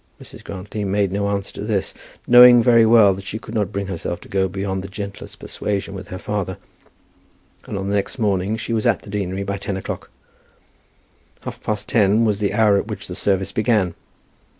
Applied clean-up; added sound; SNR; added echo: none; none; none; none.